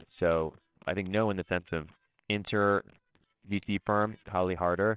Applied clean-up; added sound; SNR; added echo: neural separator model SepFormer WHAMR!.